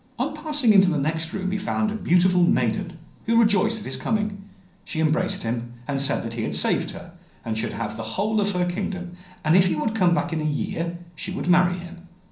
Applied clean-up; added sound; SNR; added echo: none; none; none; reverberation time 0.6 s.